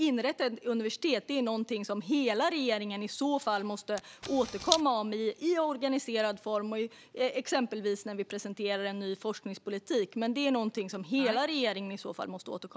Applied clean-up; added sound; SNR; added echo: none; Camera; 4 dB; none.